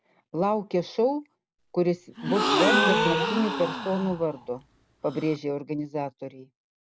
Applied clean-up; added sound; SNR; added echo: none; Gasp; -1 dB; none.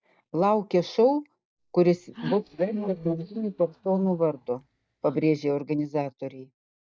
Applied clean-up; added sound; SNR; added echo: neural mask model DeepFilterNet 3.